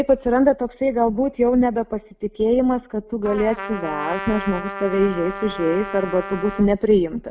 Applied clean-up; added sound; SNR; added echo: none; Trumpet; 10 dB; none.